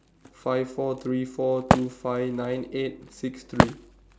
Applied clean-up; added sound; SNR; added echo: none; Wood; 0 dB; none.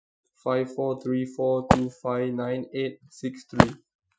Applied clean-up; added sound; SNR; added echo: classical method Wiener filter.